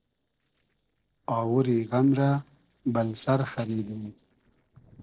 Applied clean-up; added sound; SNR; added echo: neural separator model SepFormer DNS4.